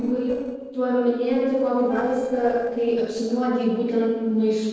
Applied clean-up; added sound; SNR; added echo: neural separator model SepFormer DNS4.